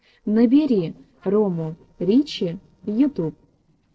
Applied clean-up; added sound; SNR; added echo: neural separator model SepFormer DNS4.